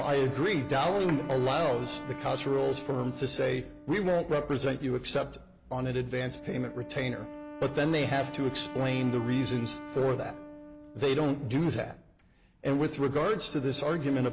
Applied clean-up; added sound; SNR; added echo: none; Wind instrument, woodwind instrument; 14 dB; none.